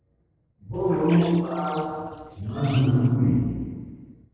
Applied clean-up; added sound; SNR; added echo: neural separator model SepFormer DNS4.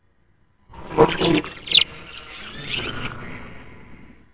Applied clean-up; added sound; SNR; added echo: neural separator model SepFormer WHAMR!.